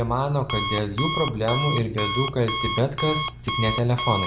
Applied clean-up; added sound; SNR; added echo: none; Alarm; 4 dB; none.